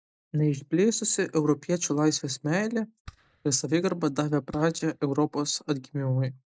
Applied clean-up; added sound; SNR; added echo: neural mask model DeepFilterNet 3.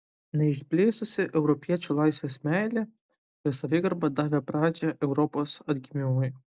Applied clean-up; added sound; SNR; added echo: none; none; none; none.